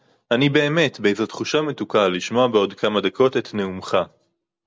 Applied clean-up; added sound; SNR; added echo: none; none; none; none.